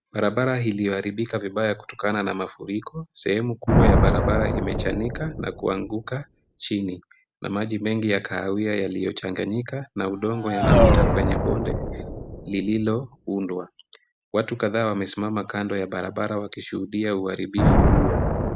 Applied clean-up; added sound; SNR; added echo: none; Race car, auto racing + Thunder; -1 dB; none.